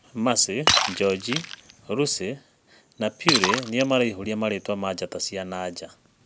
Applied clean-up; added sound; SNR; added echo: none; Shatter; 3 dB; none.